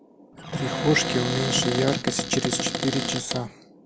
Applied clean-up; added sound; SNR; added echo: none; Cupboard open or close; 2 dB; none.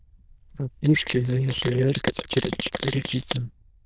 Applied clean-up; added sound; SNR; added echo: neural diffusion model UNIVERSE++.